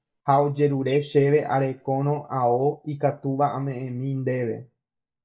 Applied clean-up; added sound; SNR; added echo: neural mask model DeepFilterNet 3.